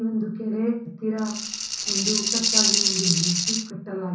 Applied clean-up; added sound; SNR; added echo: none; Rattle (instrument); -4 dB; reverberation time 0.6 s.